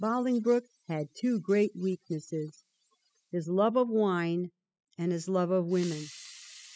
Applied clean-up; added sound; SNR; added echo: classical method spectral subtraction.